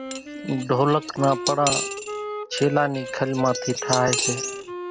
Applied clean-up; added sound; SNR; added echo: none; Cutlery, silverware / Dishes, pots, and pans + Wind instrument, woodwind instrument; 6 dB; none.